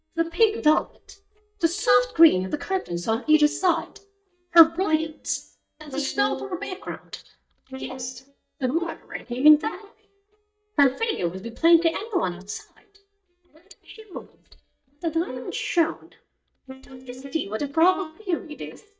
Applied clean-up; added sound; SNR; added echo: neural mask model DeepFilterNet 3.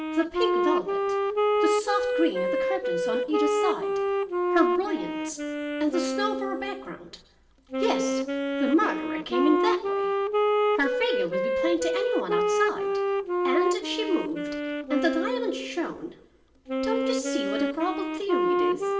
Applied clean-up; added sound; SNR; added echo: none; Wind instrument, woodwind instrument; -3 dB; reverberation time 0.7 s.